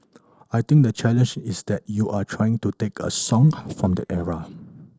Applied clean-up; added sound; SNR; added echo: neural separator model SepFormer DNS4.